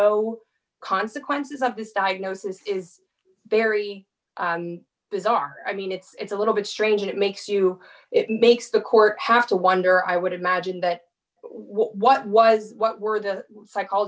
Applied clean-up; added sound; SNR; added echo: none; none; none; none.